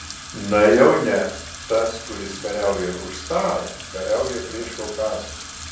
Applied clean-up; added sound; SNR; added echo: none; Sink (filling or washing) / Water tap, faucet; 13 dB; reverberation time 0.7 s.